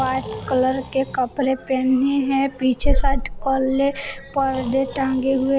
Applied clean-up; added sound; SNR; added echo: none; Breathing; 4 dB; none.